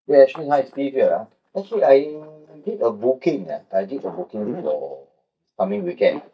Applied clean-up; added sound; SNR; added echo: neural mask model DeepFilterNet 3.